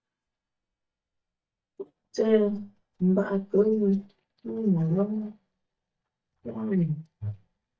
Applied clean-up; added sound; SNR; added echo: neural mask model DeepFilterNet 3.